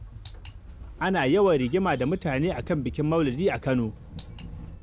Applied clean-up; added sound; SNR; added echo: none; Train; 15 dB; none.